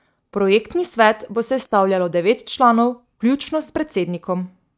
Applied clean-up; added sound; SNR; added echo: neural mask model DeepFilterNet 3.